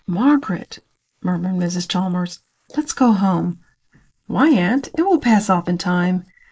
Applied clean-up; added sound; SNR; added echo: neural mask model Resemble Enhance denoiser.